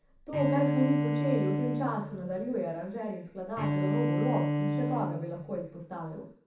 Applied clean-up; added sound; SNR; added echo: none; Bowed string instrument; -1 dB; reverberation time 0.7 s.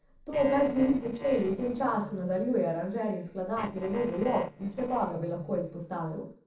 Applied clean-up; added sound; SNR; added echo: neural separator model SepFormer DNS4.